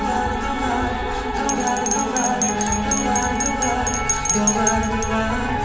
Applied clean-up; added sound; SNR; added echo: none; Bell; 6 dB; reverberation time 0.8 s.